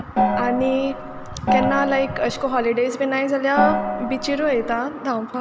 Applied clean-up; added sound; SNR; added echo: none; Gong; 2 dB; none.